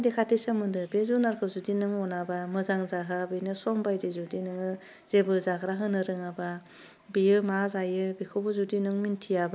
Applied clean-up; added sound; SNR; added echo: none; none; none; none.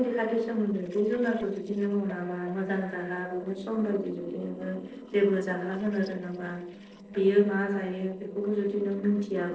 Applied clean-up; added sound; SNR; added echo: neural separator model SepFormer DNS4.